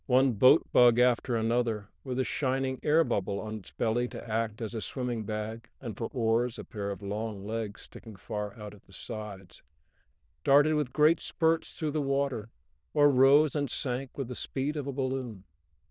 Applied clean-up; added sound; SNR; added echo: neural diffusion model UNIVERSE++.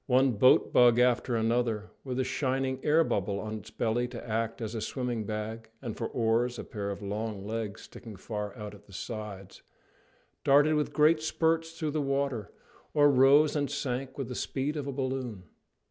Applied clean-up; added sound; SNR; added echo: none; none; none; none.